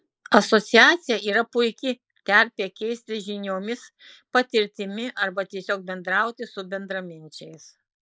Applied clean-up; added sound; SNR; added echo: neural mask model Resemble Enhance denoiser.